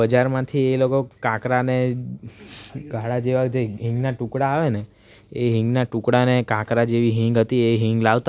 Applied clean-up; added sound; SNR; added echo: none; none; none; none.